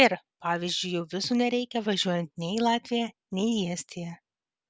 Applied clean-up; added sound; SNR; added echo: none; none; none; none.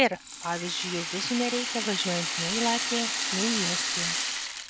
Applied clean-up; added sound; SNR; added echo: none; Rattle (instrument); 0 dB; none.